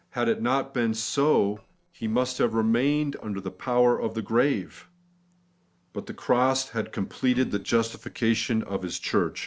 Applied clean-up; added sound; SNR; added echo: neural separator model SepFormer DNS4.